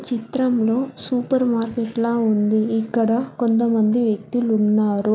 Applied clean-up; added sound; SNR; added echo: none; none; none; none.